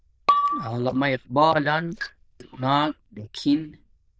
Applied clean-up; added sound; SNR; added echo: neural diffusion model UNIVERSE++.